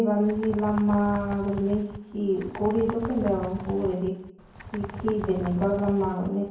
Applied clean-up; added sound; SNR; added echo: none; Bird; 12 dB; reverberation time 0.9 s.